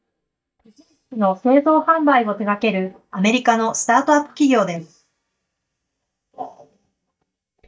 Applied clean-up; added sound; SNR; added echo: neural mask model DeepFilterNet 3.